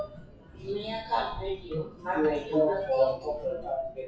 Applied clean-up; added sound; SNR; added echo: classical method WPE with log-MMSE.